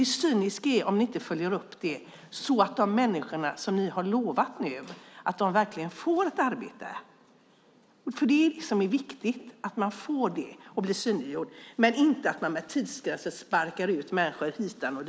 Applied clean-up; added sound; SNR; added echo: none; none; none; none.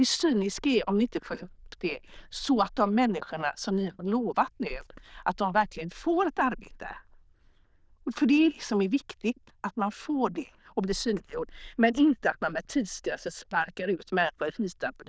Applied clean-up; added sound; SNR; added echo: neural diffusion model UNIVERSE++.